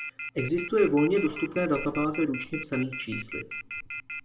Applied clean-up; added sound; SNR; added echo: none; Telephone; 10 dB; reverberation time 0.3 s.